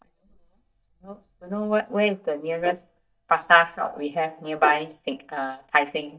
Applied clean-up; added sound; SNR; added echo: neural mask model DeepFilterNet 3.